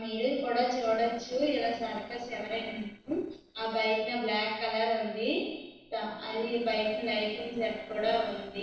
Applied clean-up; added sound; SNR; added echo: neural separator model SepFormer DNS4.